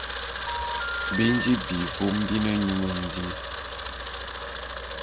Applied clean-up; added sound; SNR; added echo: none; Camera + Telephone; 1 dB; none.